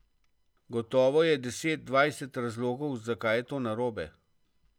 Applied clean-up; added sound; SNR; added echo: none; none; none; none.